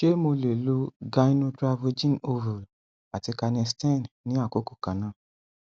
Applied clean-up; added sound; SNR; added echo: none; none; none; none.